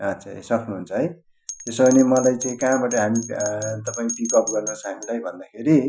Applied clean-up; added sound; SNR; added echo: classical method Wiener filter.